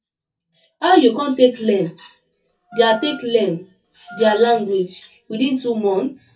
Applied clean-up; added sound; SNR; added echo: none; Wind instrument, woodwind instrument; 17 dB; reverberation time 0.3 s.